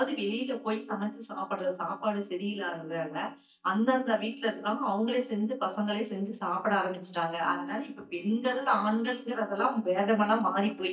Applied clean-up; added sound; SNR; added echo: neural mask model DeepFilterNet 3.